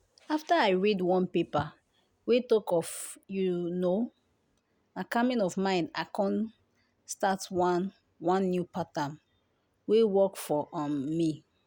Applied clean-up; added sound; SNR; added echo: none; none; none; none.